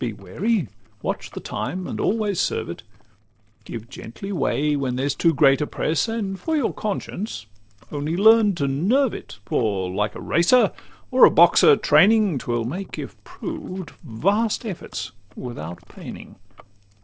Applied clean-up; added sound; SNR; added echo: neural separator model SepFormer DNS4.